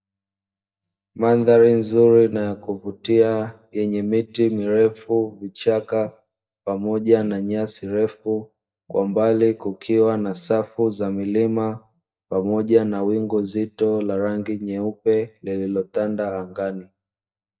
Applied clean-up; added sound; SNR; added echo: neural mask model DeepFilterNet 3.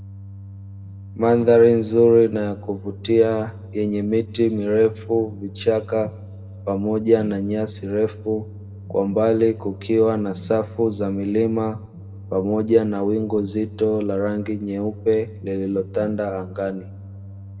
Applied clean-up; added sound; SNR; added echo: none; Organ; 15 dB; reverberation time 1.1 s.